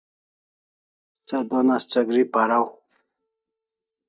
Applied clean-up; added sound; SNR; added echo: neural mask model DeepFilterNet 3.